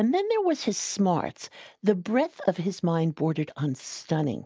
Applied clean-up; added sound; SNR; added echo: none; none; none; none.